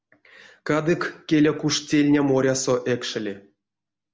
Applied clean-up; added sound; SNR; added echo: none; none; none; none.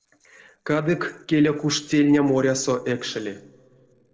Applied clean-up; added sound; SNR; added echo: neural separator model SepFormer DNS4.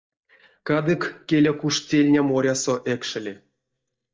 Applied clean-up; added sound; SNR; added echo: neural mask model DeepFilterNet 3.